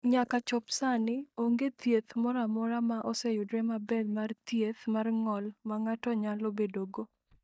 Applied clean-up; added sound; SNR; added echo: neural mask model DeepFilterNet 3.